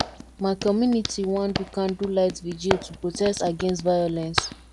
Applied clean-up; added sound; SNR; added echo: none; Hands; 9 dB; none.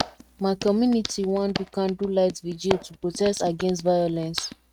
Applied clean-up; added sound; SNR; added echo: neural mask model RNNoise.